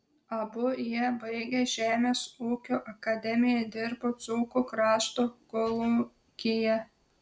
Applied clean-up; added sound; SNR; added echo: none; none; none; none.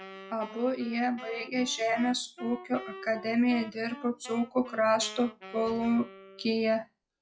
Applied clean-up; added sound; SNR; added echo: classical method log-MMSE.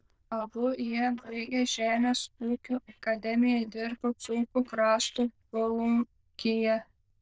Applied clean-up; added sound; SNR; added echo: neural diffusion model UNIVERSE++.